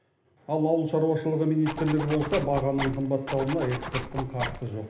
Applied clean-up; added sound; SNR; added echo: none; Zipper (clothing); 8 dB; reverberation time 1.0 s.